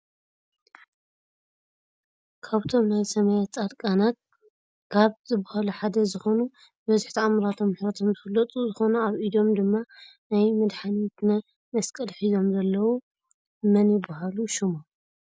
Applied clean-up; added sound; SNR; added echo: none; none; none; none.